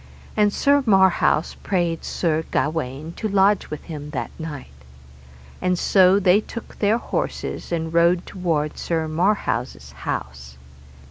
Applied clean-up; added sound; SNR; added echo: none; none; none; none.